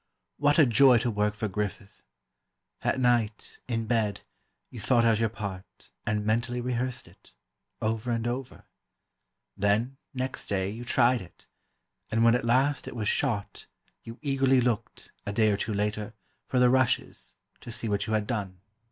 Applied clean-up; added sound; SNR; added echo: none; none; none; none.